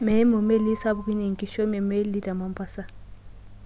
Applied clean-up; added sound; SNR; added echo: none; Car passing by / Accelerating, revving, vroom; 19 dB; none.